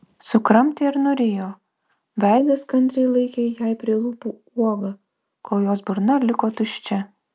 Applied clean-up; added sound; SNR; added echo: none; none; none; none.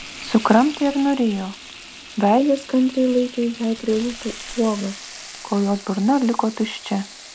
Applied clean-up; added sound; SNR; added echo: none; Frying (food); 16 dB; none.